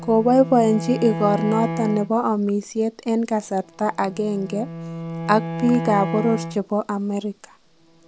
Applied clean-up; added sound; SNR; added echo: none; Bowed string instrument; 9 dB; none.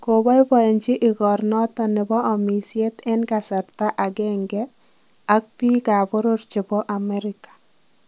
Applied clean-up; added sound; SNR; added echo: none; none; none; none.